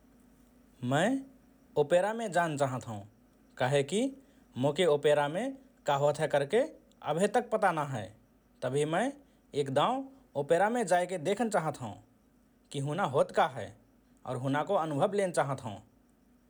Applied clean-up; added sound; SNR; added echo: none; none; none; none.